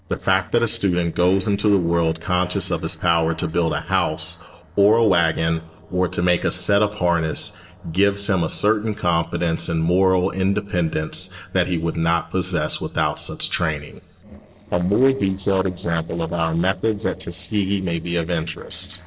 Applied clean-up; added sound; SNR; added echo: neural separator model SepFormer DNS4.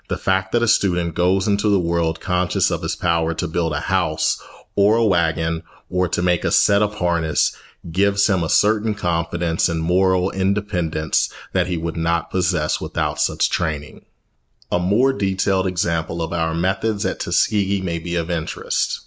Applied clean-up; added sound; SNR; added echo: none; none; none; none.